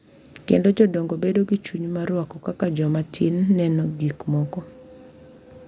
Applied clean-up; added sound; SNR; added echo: none; none; none; none.